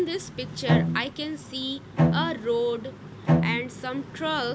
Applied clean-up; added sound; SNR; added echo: none; Bowed string instrument; -3 dB; none.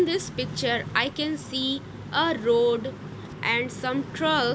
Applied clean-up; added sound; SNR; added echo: none; none; none; none.